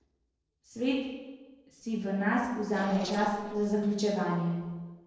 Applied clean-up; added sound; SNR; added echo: neural separator model SepFormer DNS4.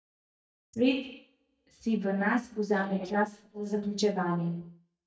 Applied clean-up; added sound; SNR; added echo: neural mask model DeepFilterNet 3.